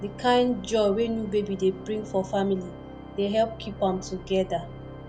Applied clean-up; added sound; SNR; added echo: none; Organ; 14 dB; none.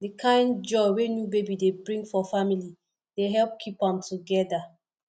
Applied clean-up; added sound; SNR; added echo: none; none; none; none.